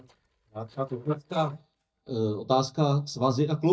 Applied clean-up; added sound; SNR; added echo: neural mask model DeepFilterNet 3.